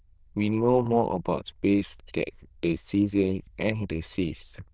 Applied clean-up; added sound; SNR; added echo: neural diffusion model UNIVERSE++.